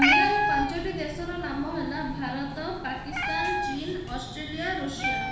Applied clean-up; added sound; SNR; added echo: none; Meow; -2 dB; reverberation time 1.1 s.